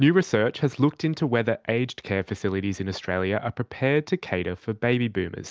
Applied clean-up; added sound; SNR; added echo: none; none; none; none.